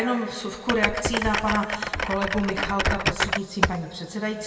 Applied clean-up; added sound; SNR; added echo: none; Typing; 0 dB; reverberation time 1.9 s.